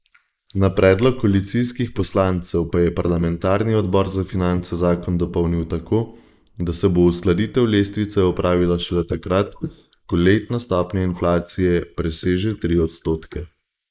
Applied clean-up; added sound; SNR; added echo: neural mask model Resemble Enhance denoiser.